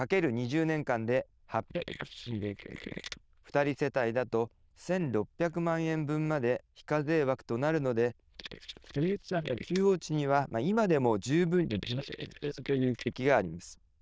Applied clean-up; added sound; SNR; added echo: neural diffusion model UNIVERSE++.